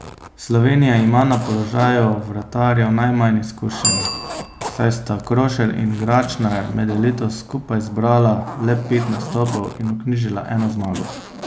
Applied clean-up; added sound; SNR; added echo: none; Bicycle bell + Zipper (clothing); 12 dB; none.